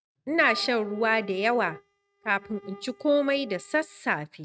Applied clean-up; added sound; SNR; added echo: neural mask model RNNoise.